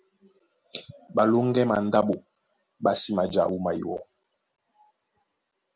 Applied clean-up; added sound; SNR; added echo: none; none; none; none.